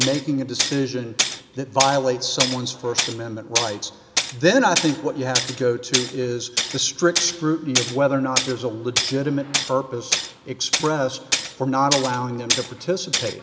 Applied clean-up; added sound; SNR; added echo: none; Tools; 3 dB; none.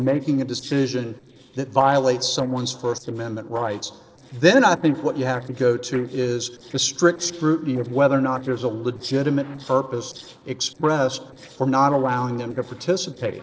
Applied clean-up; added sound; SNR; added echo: neural separator model SepFormer DNS4.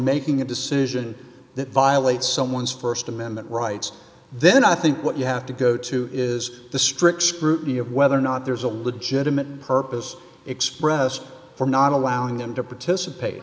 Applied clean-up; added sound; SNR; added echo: none; none; none; none.